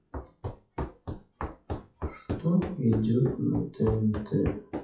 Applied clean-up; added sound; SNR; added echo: classical method WPE with log-MMSE.